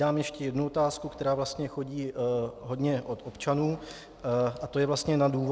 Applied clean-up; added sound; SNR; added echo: none; none; none; none.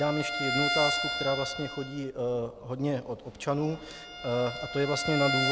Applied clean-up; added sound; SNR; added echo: none; Bowed string instrument; 3 dB; none.